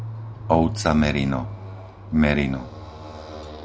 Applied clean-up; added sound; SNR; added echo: none; Motorcycle; 11 dB; none.